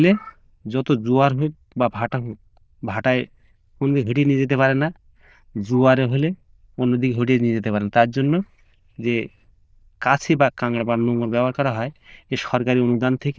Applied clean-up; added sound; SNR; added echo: neural diffusion model UNIVERSE++.